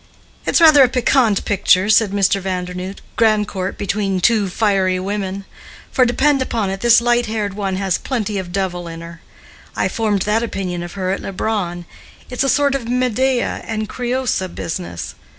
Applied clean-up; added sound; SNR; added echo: none; none; none; none.